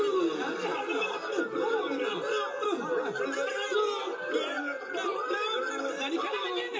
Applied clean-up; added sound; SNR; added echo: none; Wind instrument, woodwind instrument; 15 dB; reverberation time 0.2 s.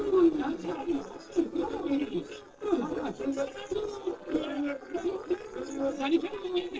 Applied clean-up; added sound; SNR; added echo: neural separator model SepFormer DNS4.